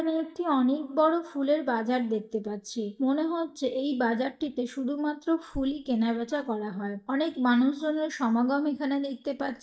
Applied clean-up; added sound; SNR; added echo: neural mask model DeepFilterNet 3.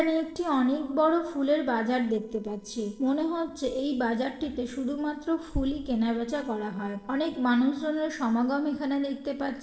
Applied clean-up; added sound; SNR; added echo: neural separator model SepFormer DNS4.